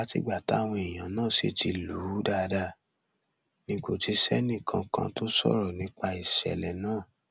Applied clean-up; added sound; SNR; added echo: none; none; none; none.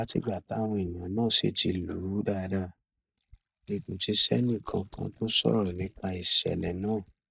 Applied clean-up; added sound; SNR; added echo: neural mask model DeepFilterNet 3.